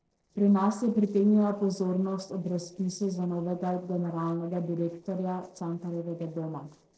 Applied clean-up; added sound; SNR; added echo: neural separator model SepFormer DNS4.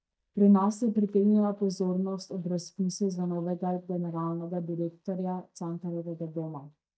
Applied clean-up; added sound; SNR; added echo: neural mask model DeepFilterNet 3.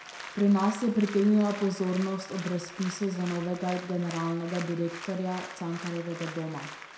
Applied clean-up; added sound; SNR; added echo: none; Applause; 14 dB; reverberation time 0.5 s.